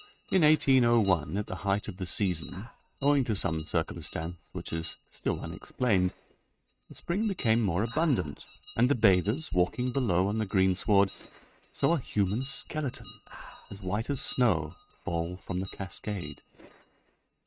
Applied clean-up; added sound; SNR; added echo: neural mask model RNNoise.